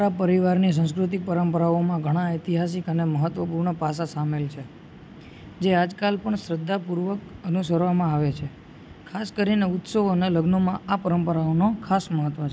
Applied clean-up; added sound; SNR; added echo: none; none; none; none.